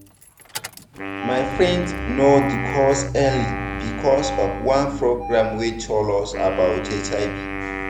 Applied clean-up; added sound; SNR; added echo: none; Wind instrument, woodwind instrument + Engine starting; 6 dB; none.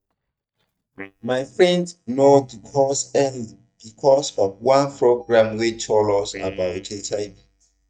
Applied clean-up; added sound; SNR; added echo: neural mask model DeepFilterNet 3.